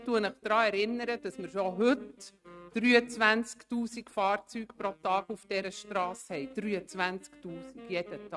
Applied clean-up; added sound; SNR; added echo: neural mask model RNNoise.